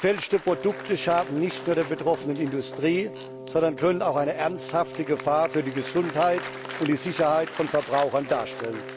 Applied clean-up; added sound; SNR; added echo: none; Applause + Wind instrument, woodwind instrument; 11 dB; none.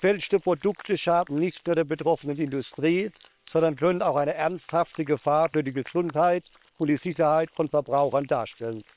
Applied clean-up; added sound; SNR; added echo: neural separator model SepFormer WHAM!.